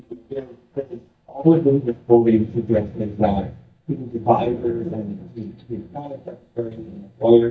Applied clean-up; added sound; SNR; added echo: neural mask model DeepFilterNet 3.